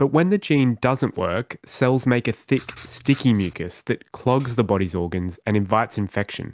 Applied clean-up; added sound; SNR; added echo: none; Writing + Tambourine; 16 dB; none.